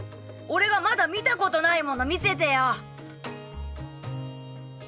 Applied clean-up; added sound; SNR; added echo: none; none; none; none.